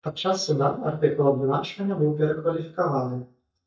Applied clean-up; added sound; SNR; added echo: neural mask model DeepFilterNet 3.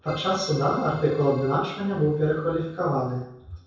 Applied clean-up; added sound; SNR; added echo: none; Keyboard (musical); 18 dB; reverberation time 0.7 s.